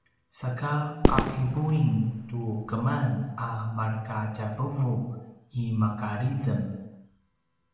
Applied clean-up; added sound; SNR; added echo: none; Fireworks; 0 dB; reverberation time 0.9 s.